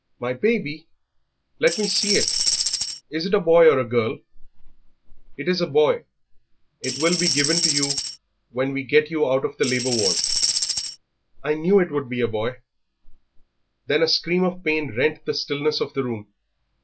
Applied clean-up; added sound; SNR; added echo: none; Tambourine; 0 dB; none.